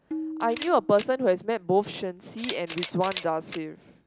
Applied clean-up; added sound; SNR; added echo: none; Camera + Tabla; 9 dB; none.